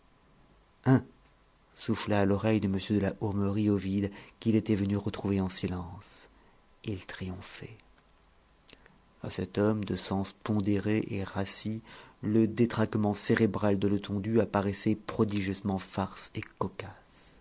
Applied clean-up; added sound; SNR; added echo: none; none; none; none.